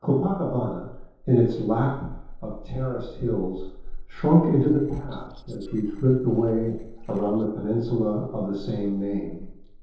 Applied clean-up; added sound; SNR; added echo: neural separator model SepFormer DNS4.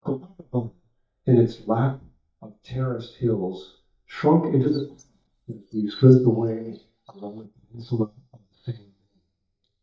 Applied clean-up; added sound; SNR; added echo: neural mask model DeepFilterNet 3.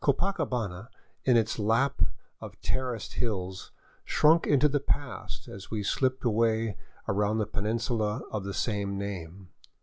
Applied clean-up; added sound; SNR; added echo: none; none; none; none.